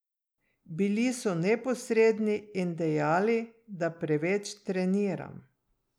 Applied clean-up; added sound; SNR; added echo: none; none; none; none.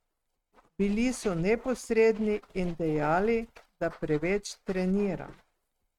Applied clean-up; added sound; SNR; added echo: neural mask model RNNoise.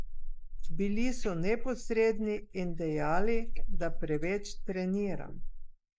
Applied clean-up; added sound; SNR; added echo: neural mask model Resemble Enhance denoiser.